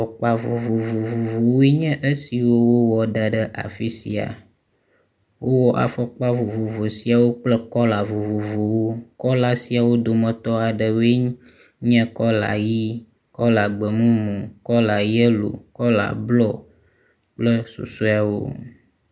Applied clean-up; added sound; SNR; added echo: none; none; none; none.